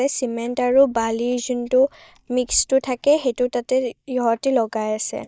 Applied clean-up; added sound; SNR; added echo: neural mask model DeepFilterNet 3.